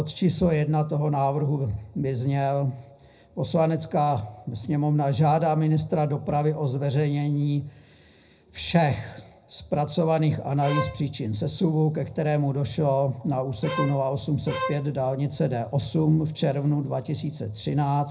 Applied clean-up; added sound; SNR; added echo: none; Bowed string instrument; 8 dB; reverberation time 0.4 s.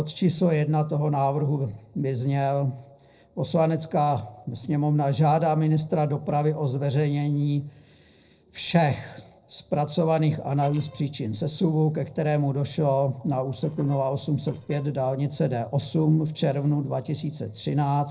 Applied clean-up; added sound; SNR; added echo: neural separator model SepFormer DNS4.